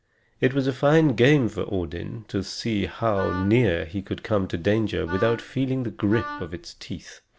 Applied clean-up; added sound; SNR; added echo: none; Wind instrument, woodwind instrument; 13 dB; none.